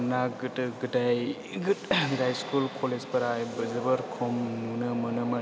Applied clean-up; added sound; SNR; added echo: none; none; none; none.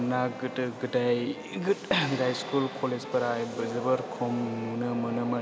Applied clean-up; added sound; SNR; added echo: none; Wind instrument, woodwind instrument; 18 dB; none.